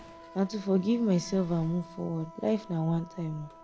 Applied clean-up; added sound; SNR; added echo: none; Wind instrument, woodwind instrument + Slam; 19 dB; none.